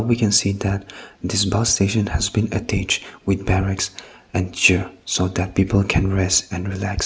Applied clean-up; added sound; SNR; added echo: none; none; none; none.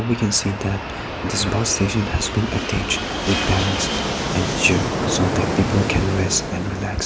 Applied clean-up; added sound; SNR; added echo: none; Fixed-wing aircraft, airplane; 2 dB; none.